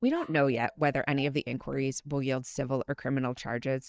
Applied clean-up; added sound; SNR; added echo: neural mask model DeepFilterNet 3.